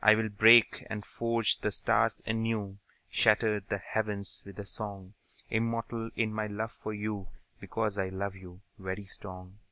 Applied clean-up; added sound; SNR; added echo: none; none; none; none.